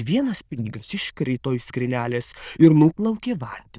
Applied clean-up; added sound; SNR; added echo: neural diffusion model UNIVERSE++.